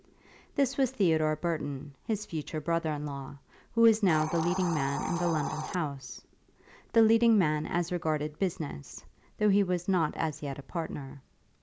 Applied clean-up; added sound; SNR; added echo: none; Hiss; 14 dB; none.